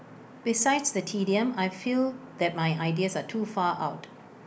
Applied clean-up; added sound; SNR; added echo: none; none; none; none.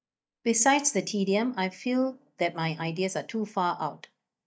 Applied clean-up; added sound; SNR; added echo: neural mask model DeepFilterNet 3.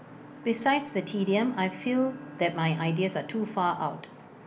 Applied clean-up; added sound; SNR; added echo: none; Bowed string instrument; 18 dB; none.